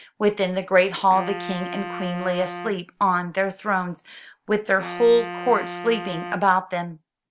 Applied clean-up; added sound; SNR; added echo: none; Wind instrument, woodwind instrument; 12 dB; none.